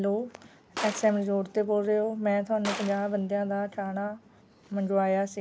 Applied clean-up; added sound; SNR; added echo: none; Gunshot, gunfire; 13 dB; none.